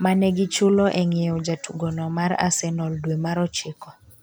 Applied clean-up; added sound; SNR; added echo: none; none; none; none.